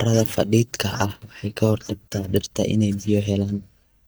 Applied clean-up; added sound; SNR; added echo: neural mask model DeepFilterNet 3.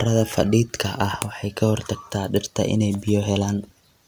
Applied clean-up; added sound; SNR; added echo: none; none; none; none.